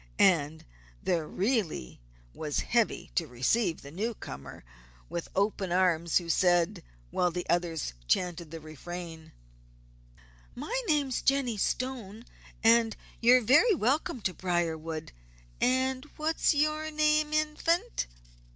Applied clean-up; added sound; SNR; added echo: none; none; none; none.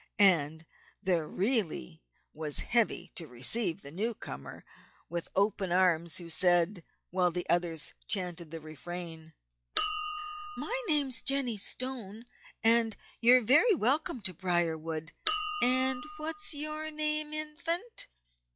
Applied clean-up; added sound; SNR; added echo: classical method log-MMSE.